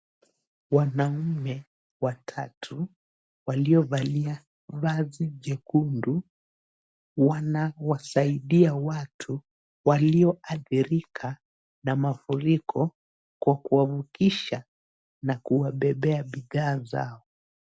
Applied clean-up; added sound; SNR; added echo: none; none; none; none.